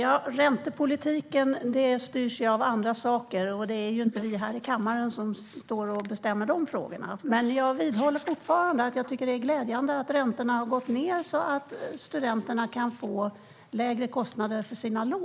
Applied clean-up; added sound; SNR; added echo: neural mask model Resemble Enhance denoiser.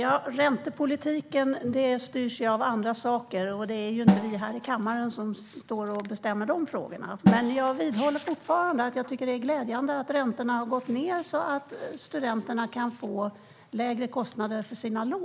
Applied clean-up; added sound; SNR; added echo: none; Snare drum; 3 dB; none.